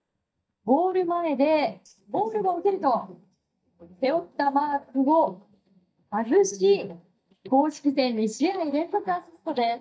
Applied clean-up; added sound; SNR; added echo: neural mask model DeepFilterNet 3.